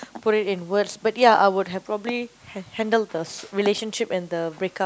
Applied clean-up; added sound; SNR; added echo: none; none; none; none.